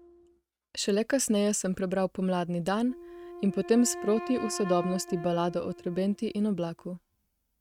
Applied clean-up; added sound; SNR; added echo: neural mask model RNNoise.